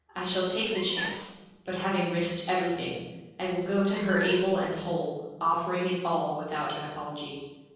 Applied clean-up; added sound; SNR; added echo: neural separator model SepFormer DNS4.